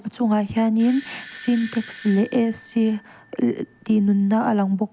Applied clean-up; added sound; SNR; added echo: none; Bell / Doorbell; 9 dB; none.